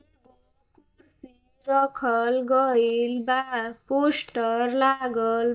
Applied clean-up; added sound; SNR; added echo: neural mask model DeepFilterNet 3.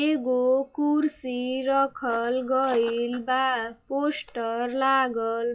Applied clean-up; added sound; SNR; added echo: classical method WPE with log-MMSE.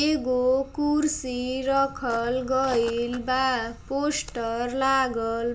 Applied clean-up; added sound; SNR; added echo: none; Walk, footsteps; 18 dB; reverberation time 0.4 s.